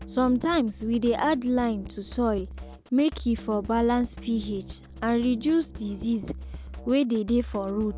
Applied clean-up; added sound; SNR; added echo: none; Drum kit; 14 dB; none.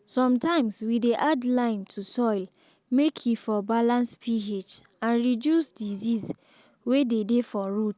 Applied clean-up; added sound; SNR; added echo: none; none; none; none.